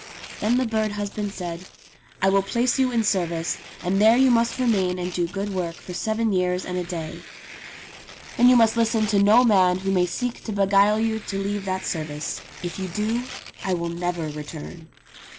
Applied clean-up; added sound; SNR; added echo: none; Tearing; 18 dB; none.